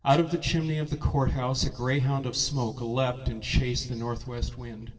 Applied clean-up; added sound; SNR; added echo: neural separator model SepFormer DNS4.